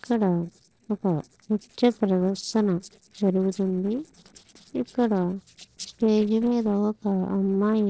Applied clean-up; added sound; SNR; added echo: neural separator model SepFormer DNS4.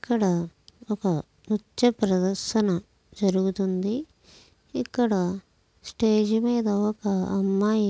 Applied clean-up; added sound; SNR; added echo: none; none; none; none.